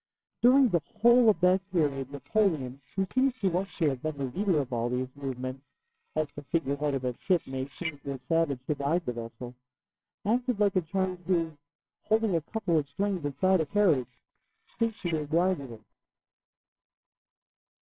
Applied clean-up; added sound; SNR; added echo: neural separator model SepFormer WHAMR!.